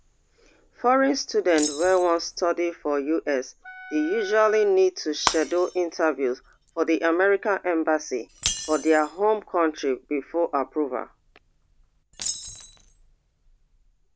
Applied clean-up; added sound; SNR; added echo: none; Shatter + Wind instrument, woodwind instrument; 13 dB; none.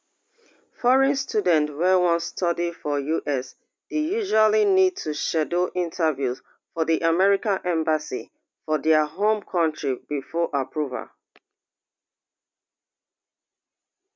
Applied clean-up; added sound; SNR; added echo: none; none; none; none.